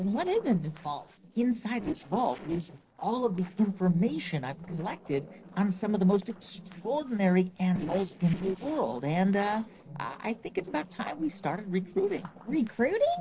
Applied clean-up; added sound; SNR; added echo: neural separator model SepFormer DNS4.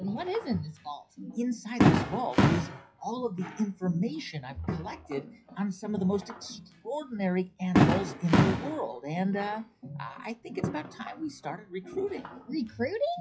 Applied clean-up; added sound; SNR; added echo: classical method WPE with log-MMSE.